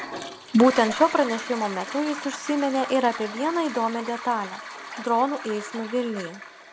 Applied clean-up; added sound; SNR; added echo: none; Toilet flush; 11 dB; none.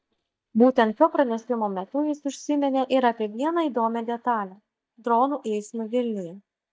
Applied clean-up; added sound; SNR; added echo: neural mask model DeepFilterNet 3.